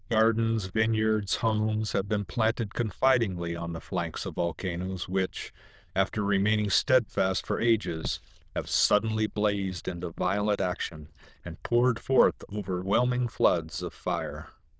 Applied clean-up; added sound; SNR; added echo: neural diffusion model UNIVERSE++.